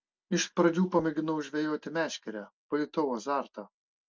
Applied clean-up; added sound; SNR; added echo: none; none; none; none.